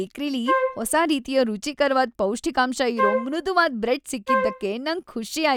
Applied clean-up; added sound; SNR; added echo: none; Wind instrument, woodwind instrument; 2 dB; none.